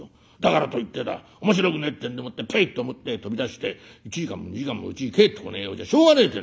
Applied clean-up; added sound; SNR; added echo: none; none; none; none.